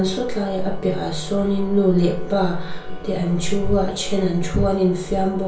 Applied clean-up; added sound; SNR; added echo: none; Organ; 20 dB; reverberation time 0.3 s.